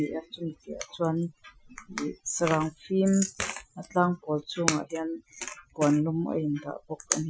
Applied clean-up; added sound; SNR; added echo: classical method Wiener filter.